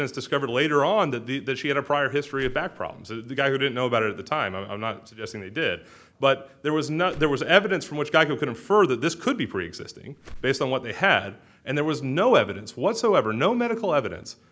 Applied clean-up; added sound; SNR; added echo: none; Whoosh, swoosh, swish; 18 dB; none.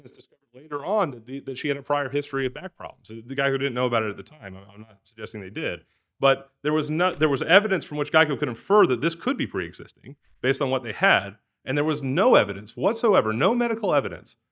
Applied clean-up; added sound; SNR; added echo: neural mask model DeepFilterNet 3.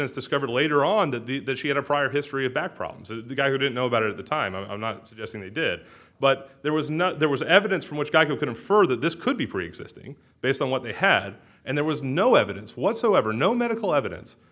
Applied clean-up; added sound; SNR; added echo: none; none; none; none.